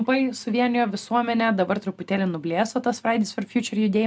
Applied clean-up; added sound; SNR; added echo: none; none; none; none.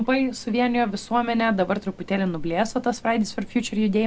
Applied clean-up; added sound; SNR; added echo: none; Rain; 17 dB; none.